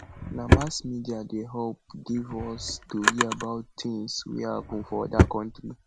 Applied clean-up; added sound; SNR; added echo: none; Drawer open or close; -4 dB; none.